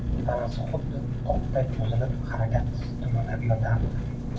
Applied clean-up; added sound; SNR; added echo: none; Engine; 0 dB; reverberation time 1.4 s.